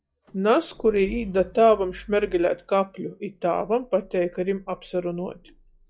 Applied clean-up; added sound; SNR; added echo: classical method log-MMSE.